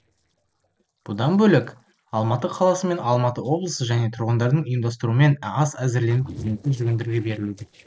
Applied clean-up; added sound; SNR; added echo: neural separator model SepFormer DNS4.